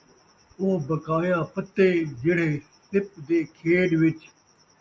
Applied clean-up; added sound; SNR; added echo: none; none; none; none.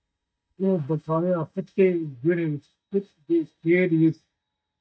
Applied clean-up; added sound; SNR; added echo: neural mask model DeepFilterNet 3.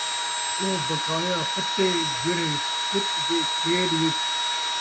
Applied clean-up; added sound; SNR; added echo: none; Engine / Drill; -3 dB; none.